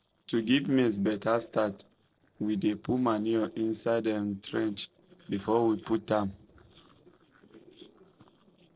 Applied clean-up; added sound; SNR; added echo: neural separator model SepFormer DNS4.